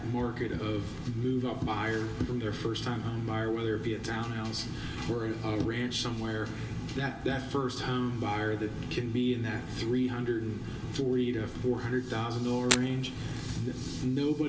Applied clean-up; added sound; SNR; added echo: none; Fire; 15 dB; reverberation time 2.6 s.